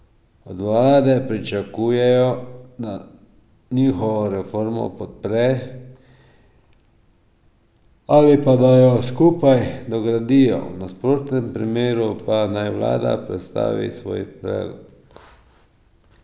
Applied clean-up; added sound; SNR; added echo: none; none; none; none.